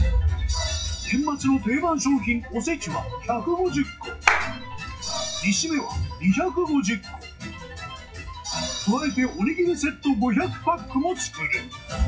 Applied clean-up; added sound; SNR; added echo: classical method WPE with log-MMSE.